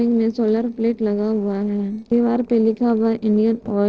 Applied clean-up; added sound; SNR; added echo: neural separator model SepFormer DNS4.